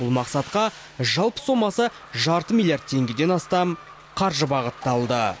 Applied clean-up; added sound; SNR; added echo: none; none; none; none.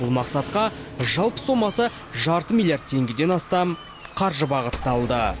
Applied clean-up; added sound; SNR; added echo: none; Knock / Slam; 14 dB; none.